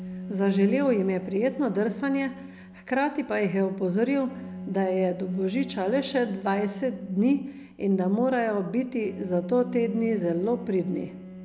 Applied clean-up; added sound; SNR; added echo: none; Bowed string instrument; 14 dB; none.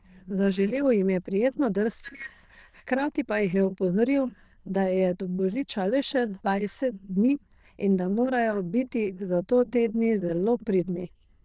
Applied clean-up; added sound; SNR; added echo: neural diffusion model UNIVERSE++.